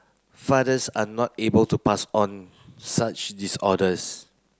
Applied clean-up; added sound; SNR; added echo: none; none; none; none.